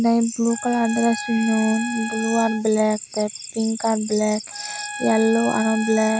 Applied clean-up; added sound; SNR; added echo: none; Trumpet; 12 dB; none.